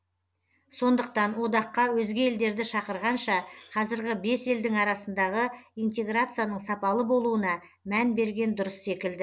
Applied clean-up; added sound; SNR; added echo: none; none; none; none.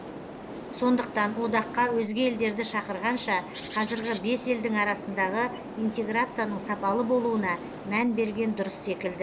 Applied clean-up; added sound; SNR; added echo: none; Bird; 11 dB; none.